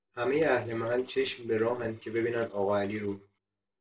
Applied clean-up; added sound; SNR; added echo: neural separator model SepFormer DNS4.